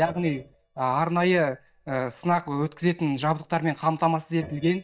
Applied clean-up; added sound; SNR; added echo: neural mask model DeepFilterNet 3.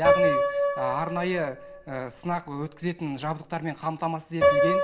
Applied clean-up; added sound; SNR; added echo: none; Piano; -4 dB; reverberation time 0.5 s.